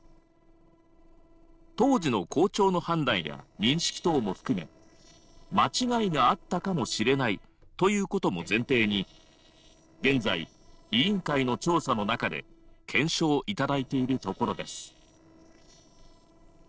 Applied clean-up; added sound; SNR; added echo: neural separator model SepFormer DNS4.